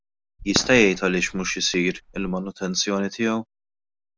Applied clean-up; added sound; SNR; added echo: none; Fireworks; 12 dB; none.